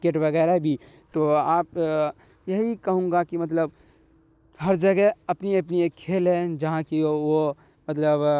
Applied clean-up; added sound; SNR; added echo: none; none; none; none.